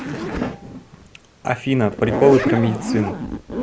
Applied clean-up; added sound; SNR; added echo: none; Zipper (clothing); 5 dB; none.